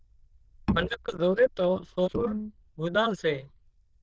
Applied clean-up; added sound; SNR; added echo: neural diffusion model UNIVERSE++.